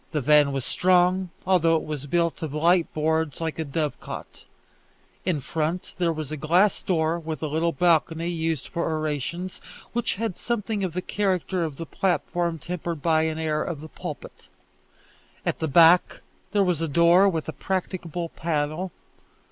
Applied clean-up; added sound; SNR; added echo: none; none; none; none.